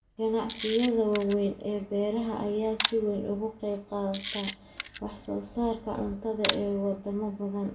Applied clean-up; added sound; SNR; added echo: none; Camera; 9 dB; reverberation time 0.2 s.